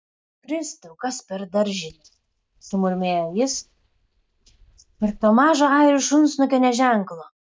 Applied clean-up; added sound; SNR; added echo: neural mask model DeepFilterNet 3.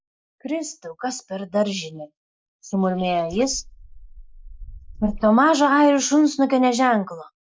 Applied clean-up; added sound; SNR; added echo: neural mask model Resemble Enhance denoiser.